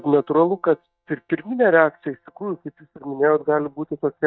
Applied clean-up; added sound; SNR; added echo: neural mask model DeepFilterNet 3.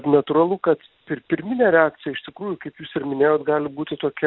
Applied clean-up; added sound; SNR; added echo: none; none; none; none.